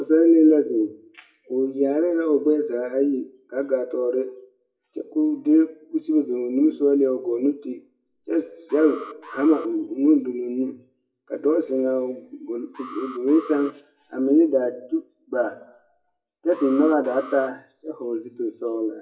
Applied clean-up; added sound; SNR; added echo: classical method WPE with log-MMSE.